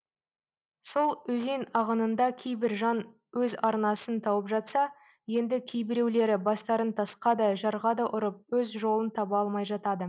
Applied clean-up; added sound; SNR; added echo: none; none; none; none.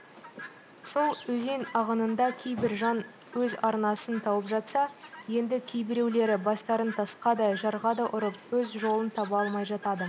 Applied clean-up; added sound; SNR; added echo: none; Chirp, tweet; 16 dB; none.